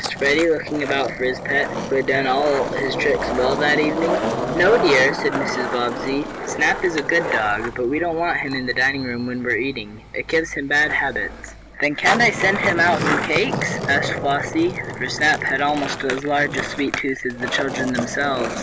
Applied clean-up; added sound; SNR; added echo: none; Skateboard; 6 dB; none.